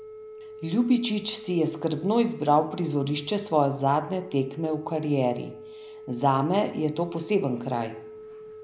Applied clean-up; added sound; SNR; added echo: none; Telephone; 16 dB; none.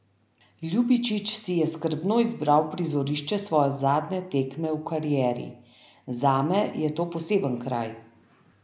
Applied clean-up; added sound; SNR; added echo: none; none; none; none.